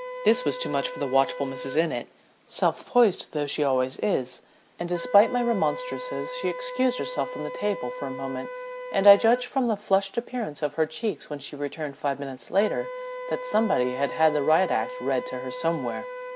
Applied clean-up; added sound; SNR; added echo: none; Wind instrument, woodwind instrument; 11 dB; none.